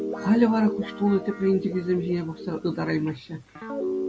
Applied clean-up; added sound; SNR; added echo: none; Guitar; 8 dB; none.